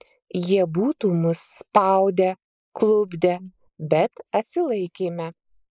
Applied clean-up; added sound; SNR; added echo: neural mask model Resemble Enhance denoiser.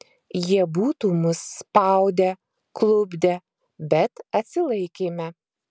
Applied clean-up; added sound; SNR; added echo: none; none; none; none.